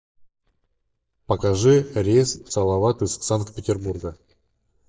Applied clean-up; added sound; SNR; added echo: neural mask model DeepFilterNet 3.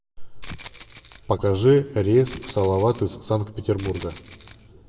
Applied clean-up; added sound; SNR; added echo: none; Rattle (instrument); 12 dB; reverberation time 1.3 s.